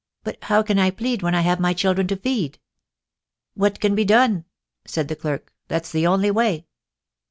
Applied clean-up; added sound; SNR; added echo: none; none; none; none.